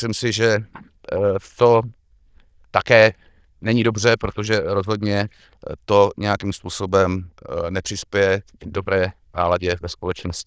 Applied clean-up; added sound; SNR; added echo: neural diffusion model UNIVERSE++.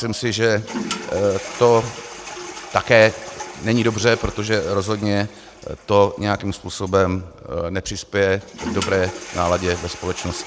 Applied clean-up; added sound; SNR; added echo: none; Toilet flush; 13 dB; none.